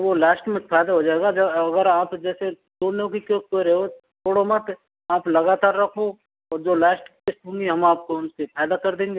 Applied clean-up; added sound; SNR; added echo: none; none; none; none.